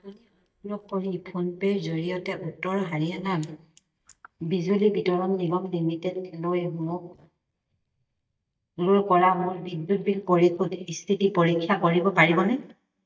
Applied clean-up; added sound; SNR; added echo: neural mask model DeepFilterNet 3.